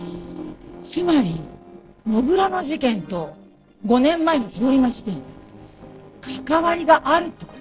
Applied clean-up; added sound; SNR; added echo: neural separator model SepFormer DNS4.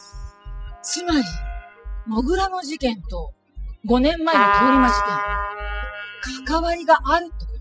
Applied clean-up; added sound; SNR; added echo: classical method spectral subtraction.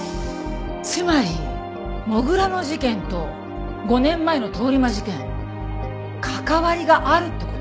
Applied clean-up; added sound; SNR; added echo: none; none; none; none.